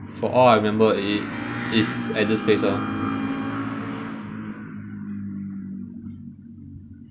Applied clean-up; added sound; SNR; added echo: none; Trumpet; 19 dB; none.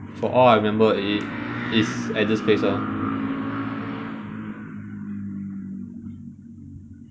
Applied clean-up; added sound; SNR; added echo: none; none; none; none.